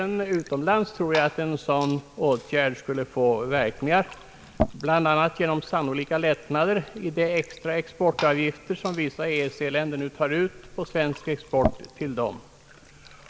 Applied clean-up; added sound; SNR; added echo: none; Fill (with liquid) / Glass; 13 dB; none.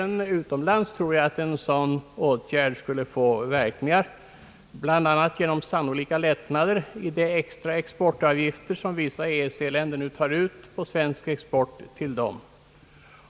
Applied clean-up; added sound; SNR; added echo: none; none; none; none.